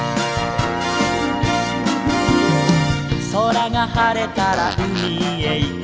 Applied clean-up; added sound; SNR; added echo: none; Fart; 12 dB; none.